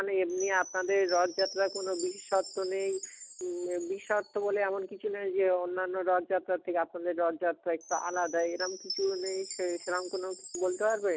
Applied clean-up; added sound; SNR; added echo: none; Chime; 14 dB; none.